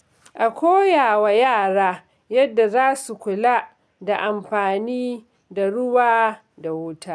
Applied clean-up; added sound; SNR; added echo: none; none; none; none.